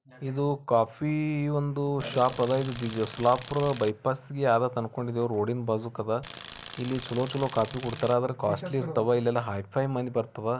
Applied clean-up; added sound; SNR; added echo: none; Tools; 15 dB; none.